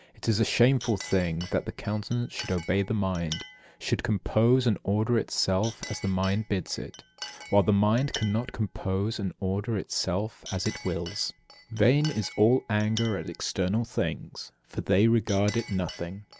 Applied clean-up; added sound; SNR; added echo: none; Chink, clink; 18 dB; none.